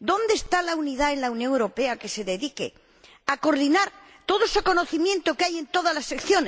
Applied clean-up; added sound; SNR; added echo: none; none; none; none.